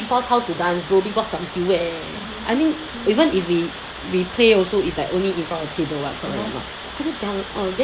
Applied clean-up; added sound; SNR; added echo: none; Water + Guitar; 12 dB; none.